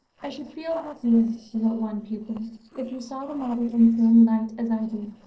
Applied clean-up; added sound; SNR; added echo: neural separator model SepFormer DNS4.